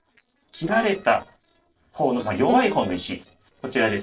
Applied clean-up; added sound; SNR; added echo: neural separator model SepFormer DNS4.